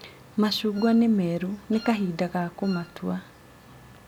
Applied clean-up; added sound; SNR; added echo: none; Wind instrument, woodwind instrument; 20 dB; none.